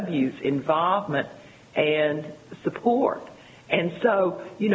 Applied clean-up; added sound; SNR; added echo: none; none; none; none.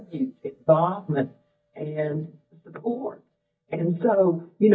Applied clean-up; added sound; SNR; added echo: neural mask model DeepFilterNet 3.